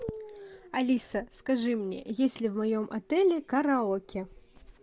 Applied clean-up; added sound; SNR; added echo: none; none; none; none.